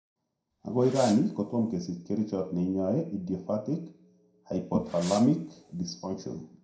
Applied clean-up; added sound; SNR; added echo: none; Fireworks; 18 dB; reverberation time 0.5 s.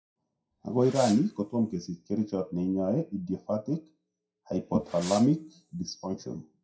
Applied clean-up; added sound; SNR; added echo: classical method WPE with log-MMSE.